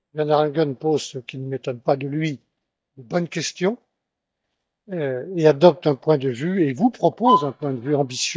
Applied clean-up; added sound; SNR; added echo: neural mask model DeepFilterNet 3.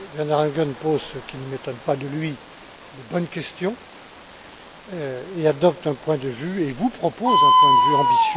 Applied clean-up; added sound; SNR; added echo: none; Bird; -1 dB; none.